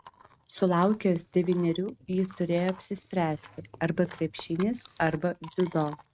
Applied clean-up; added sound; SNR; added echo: neural mask model RNNoise.